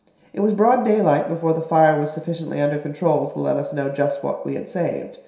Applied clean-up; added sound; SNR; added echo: none; none; none; reverberation time 0.7 s.